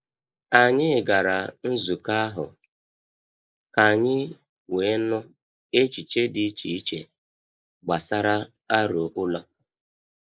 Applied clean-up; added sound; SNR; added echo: neural mask model Resemble Enhance denoiser.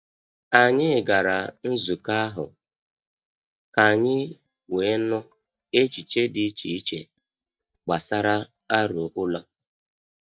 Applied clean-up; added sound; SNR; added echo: neural mask model DeepFilterNet 3.